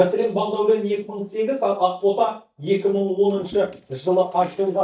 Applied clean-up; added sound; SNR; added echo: neural mask model DeepFilterNet 3.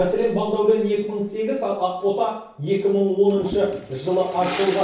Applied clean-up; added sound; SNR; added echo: none; Toilet flush; 16 dB; reverberation time 0.6 s.